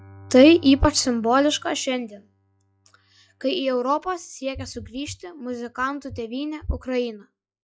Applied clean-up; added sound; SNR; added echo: classical method log-MMSE.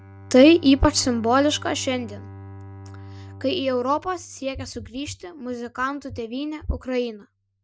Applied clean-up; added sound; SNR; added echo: none; Bowed string instrument; 19 dB; none.